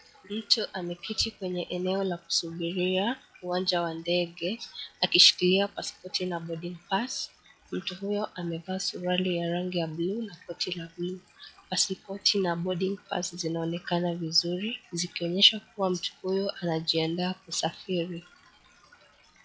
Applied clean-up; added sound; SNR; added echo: classical method log-MMSE.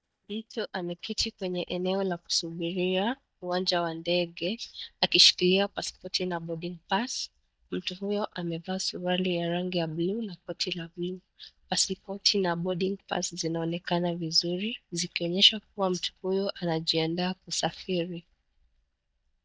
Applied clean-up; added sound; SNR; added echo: neural mask model DeepFilterNet 3.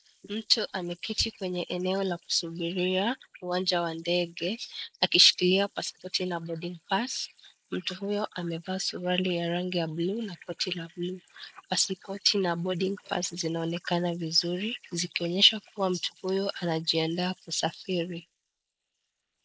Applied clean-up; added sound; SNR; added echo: neural mask model Resemble Enhance denoiser.